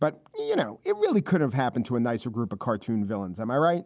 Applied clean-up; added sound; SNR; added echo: none; none; none; none.